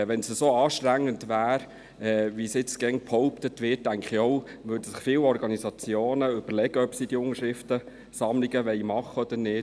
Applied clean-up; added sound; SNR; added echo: none; none; none; none.